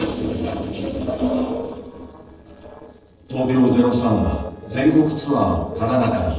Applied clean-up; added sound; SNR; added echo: neural separator model SepFormer DNS4.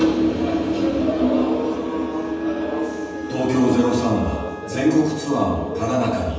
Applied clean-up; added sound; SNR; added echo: none; Wind instrument, woodwind instrument; 16 dB; reverberation time 1.1 s.